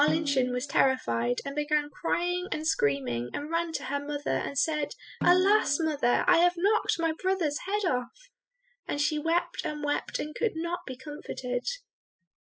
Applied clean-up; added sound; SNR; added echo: classical method spectral subtraction.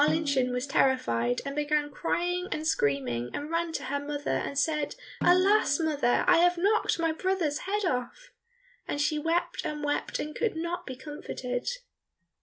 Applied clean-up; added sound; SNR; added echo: none; Snare drum; 12 dB; none.